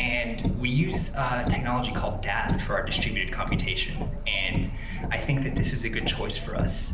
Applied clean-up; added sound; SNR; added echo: none; Car; 0 dB; none.